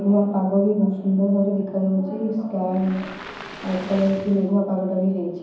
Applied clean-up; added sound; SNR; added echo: none; Waves, surf; 17 dB; reverberation time 1.2 s.